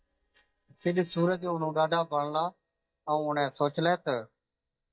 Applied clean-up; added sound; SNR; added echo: neural mask model DeepFilterNet 3.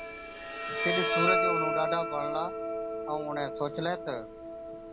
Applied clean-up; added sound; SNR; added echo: none; Bowed string instrument; -3 dB; none.